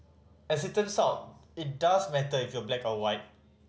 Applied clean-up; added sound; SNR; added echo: none; none; none; none.